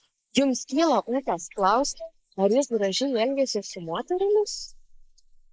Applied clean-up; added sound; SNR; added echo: neural mask model Resemble Enhance denoiser.